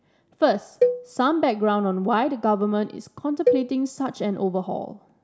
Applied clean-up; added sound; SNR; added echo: none; Cowbell; 4 dB; none.